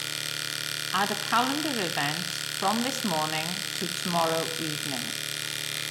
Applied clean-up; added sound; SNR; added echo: none; Domestic sounds, home sounds; 1 dB; none.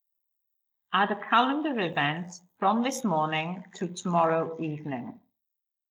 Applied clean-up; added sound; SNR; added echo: neural mask model Resemble Enhance denoiser.